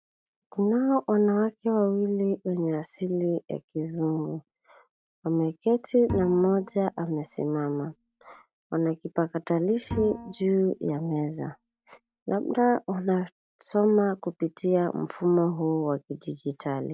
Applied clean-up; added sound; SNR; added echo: neural mask model RNNoise.